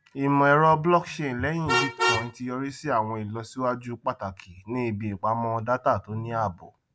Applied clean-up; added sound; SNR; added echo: none; Vehicle horn, car horn, honking; 9 dB; none.